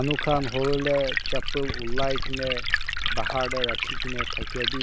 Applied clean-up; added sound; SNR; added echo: none; Liquid; -2 dB; none.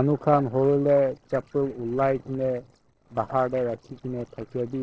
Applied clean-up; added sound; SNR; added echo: neural separator model SepFormer DNS4.